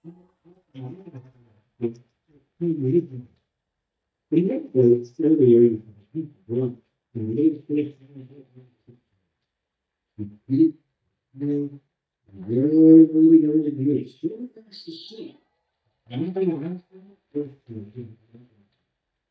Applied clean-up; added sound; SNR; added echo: neural mask model DeepFilterNet 3.